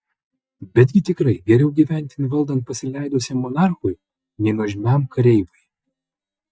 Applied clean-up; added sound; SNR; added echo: neural mask model DeepFilterNet 3.